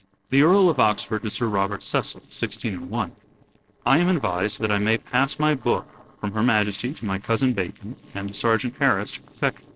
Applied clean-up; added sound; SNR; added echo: neural separator model SepFormer DNS4.